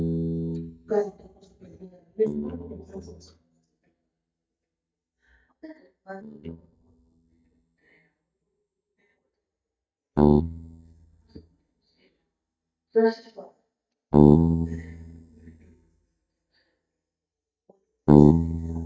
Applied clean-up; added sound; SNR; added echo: neural mask model DeepFilterNet 3.